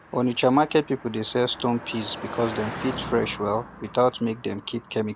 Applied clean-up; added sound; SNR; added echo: none; Car passing by; 13 dB; none.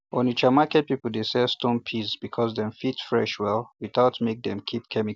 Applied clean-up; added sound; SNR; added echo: none; none; none; none.